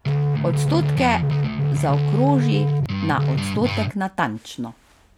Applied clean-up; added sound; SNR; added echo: none; Guitar; -4 dB; none.